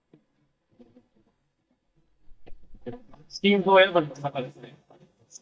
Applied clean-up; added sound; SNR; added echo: neural mask model DeepFilterNet 3.